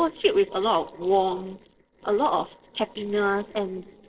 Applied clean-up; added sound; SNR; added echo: neural separator model SepFormer DNS4.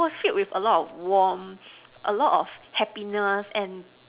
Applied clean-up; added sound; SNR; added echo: none; none; none; none.